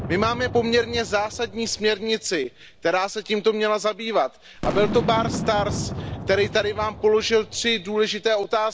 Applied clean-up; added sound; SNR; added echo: none; Boom; 10 dB; none.